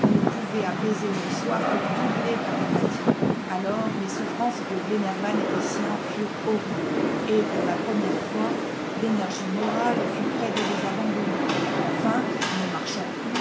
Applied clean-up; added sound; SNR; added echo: none; Rain; -3 dB; none.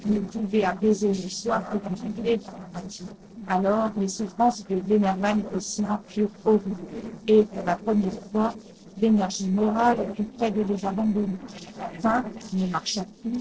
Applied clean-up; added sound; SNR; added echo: neural separator model SepFormer DNS4.